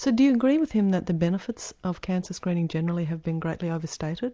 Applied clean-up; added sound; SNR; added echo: none; none; none; none.